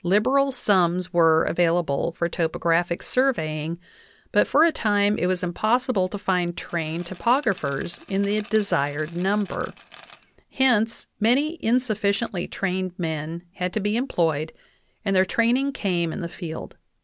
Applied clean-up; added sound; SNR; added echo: none; Rattle; 12 dB; none.